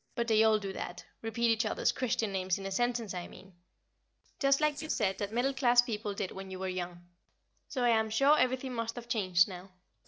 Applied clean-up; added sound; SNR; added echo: neural separator model SepFormer DNS4.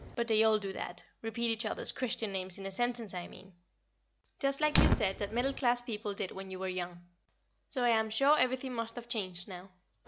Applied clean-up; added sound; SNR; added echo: none; Fire; 6 dB; none.